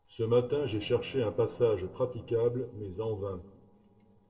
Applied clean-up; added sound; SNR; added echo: neural separator model SepFormer DNS4.